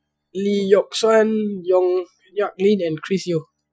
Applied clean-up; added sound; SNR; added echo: classical method Wiener filter.